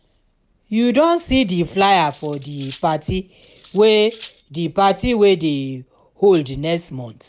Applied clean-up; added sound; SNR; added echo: none; Cutlery, silverware; 18 dB; none.